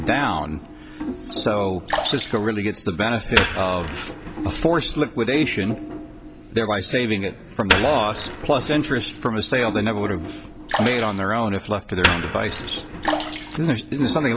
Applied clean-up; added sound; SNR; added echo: none; Sink (filling or washing) / Water / Splash, splatter + Wood; 5 dB; none.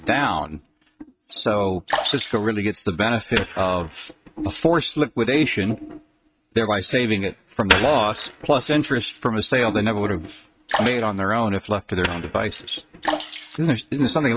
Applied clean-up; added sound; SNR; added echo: neural mask model RNNoise.